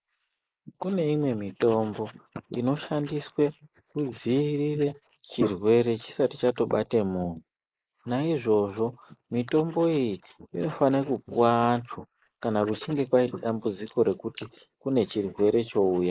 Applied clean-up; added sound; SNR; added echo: neural mask model Resemble Enhance denoiser.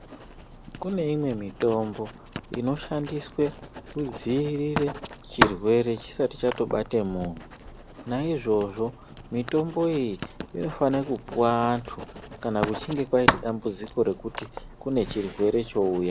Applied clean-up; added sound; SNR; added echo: none; Writing; 7 dB; none.